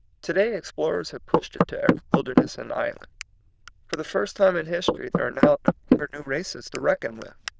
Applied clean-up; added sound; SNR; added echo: neural diffusion model UNIVERSE++.